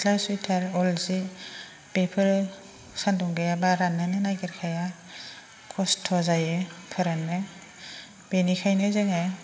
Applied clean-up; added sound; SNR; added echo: none; none; none; reverberation time 1.1 s.